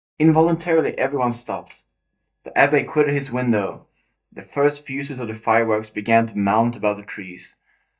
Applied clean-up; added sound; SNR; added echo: neural mask model DeepFilterNet 3.